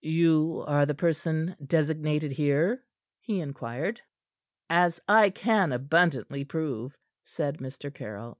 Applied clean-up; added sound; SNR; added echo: none; none; none; none.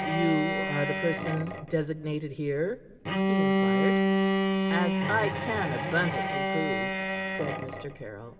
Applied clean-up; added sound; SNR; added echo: none; Bowed string instrument; -3 dB; reverberation time 2.0 s.